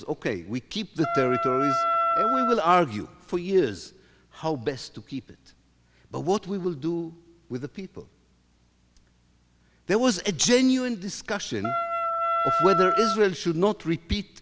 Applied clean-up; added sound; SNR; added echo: none; Wind instrument, woodwind instrument; -2 dB; none.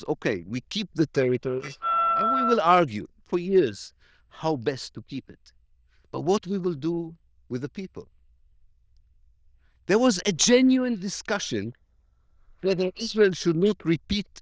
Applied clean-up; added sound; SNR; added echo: neural diffusion model UNIVERSE++.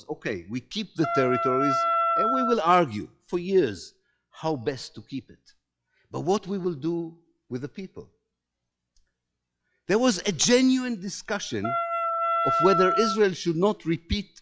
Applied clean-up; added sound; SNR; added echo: classical method log-MMSE.